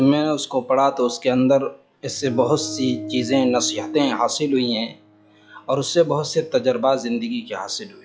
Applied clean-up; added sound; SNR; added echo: classical method log-MMSE.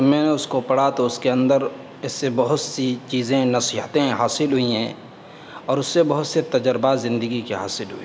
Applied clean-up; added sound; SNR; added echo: none; none; none; none.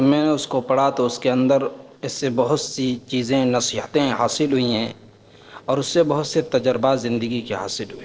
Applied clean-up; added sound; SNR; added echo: neural separator model SepFormer DNS4.